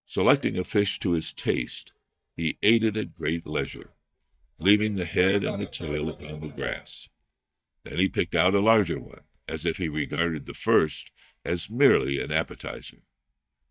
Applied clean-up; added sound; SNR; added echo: neural mask model DeepFilterNet 3.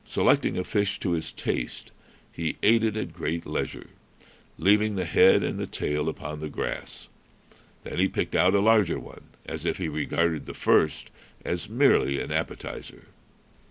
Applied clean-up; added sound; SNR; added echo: none; none; none; none.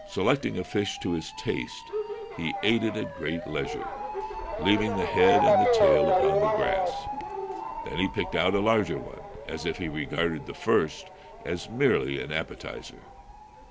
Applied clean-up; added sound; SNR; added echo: none; Motor vehicle (road) / Siren; 1 dB; none.